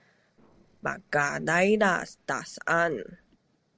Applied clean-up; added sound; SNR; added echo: neural separator model SepFormer DNS4.